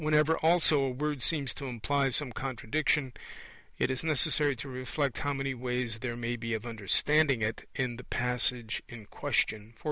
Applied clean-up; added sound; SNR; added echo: none; none; none; none.